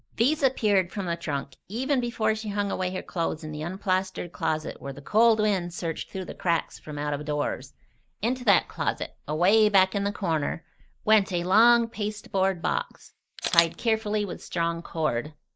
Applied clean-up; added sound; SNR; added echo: neural mask model Resemble Enhance denoiser.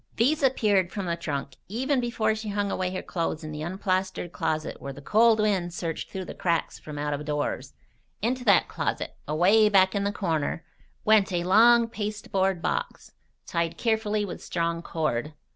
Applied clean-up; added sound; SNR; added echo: none; none; none; none.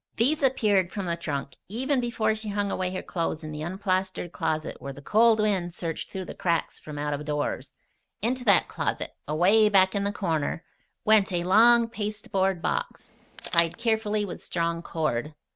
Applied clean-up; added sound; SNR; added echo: neural mask model RNNoise.